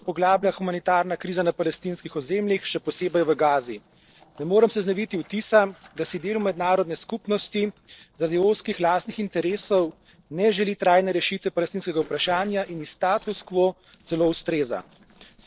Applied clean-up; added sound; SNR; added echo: neural separator model SepFormer DNS4.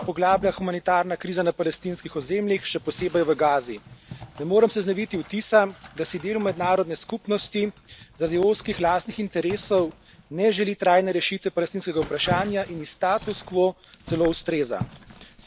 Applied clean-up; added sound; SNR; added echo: none; Zipper (clothing); 17 dB; none.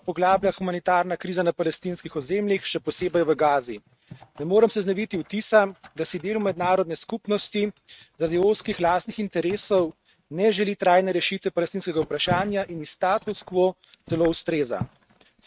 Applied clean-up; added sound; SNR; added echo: neural mask model RNNoise.